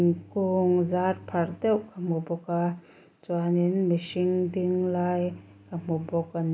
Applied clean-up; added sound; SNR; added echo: none; none; none; none.